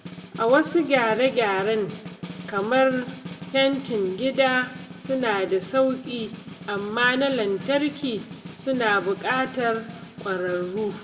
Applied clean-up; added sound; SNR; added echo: none; Snare drum; 15 dB; reverberation time 1.0 s.